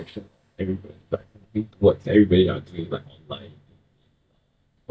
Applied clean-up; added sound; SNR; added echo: neural mask model DeepFilterNet 3.